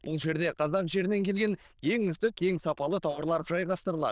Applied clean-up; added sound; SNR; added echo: neural diffusion model UNIVERSE++.